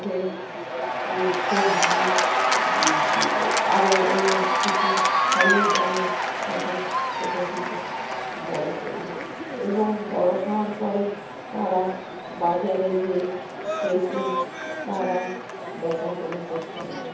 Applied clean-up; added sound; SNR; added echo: none; Applause / Cheering; -2 dB; reverberation time 0.7 s.